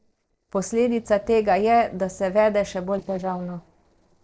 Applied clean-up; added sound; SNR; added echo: neural separator model SepFormer DNS4.